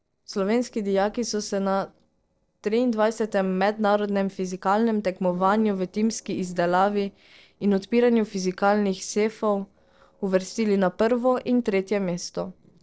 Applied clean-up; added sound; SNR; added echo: neural separator model SepFormer DNS4.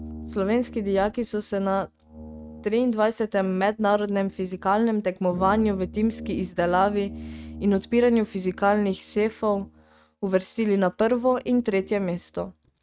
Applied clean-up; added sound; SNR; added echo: neural mask model RNNoise.